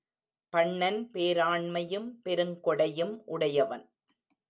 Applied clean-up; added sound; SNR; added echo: none; none; none; none.